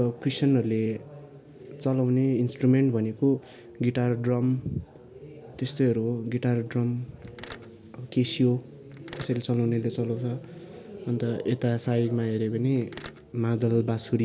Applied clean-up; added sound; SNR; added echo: none; Mechanisms; 13 dB; none.